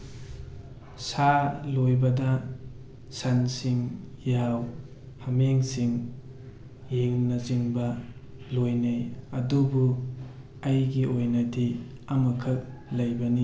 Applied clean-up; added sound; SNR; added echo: none; none; none; none.